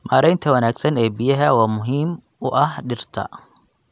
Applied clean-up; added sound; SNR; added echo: none; none; none; none.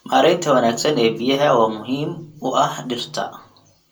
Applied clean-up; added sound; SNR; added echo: none; none; none; reverberation time 0.2 s.